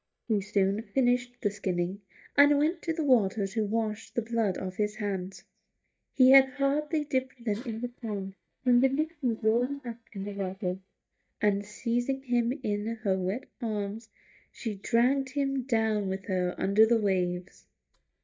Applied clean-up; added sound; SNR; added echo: neural mask model DeepFilterNet 3.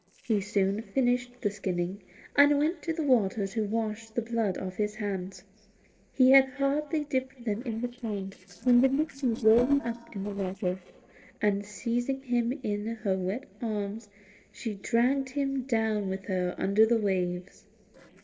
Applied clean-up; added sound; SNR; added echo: neural separator model SepFormer DNS4.